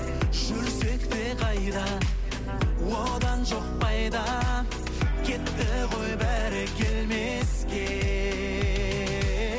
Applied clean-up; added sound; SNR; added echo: none; none; none; none.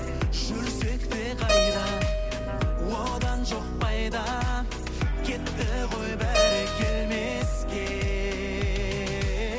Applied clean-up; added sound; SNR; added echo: none; Keyboard (musical); 6 dB; none.